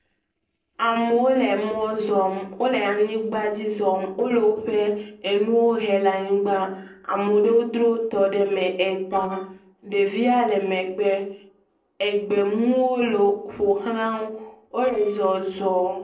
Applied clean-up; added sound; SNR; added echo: neural separator model SepFormer DNS4.